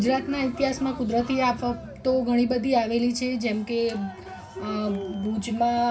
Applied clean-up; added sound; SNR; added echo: none; Cheering; 15 dB; reverberation time 0.4 s.